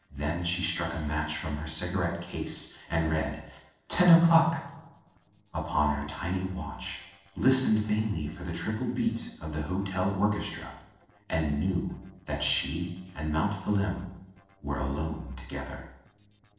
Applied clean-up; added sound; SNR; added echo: neural separator model SepFormer DNS4.